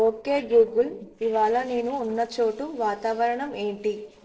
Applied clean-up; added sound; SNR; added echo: neural separator model SepFormer DNS4.